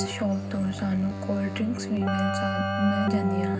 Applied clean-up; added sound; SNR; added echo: none; Keyboard (musical); 1 dB; reverberation time 0.4 s.